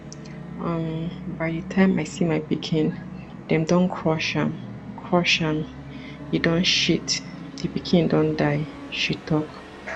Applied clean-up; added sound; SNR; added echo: none; Musical instrument; 13 dB; none.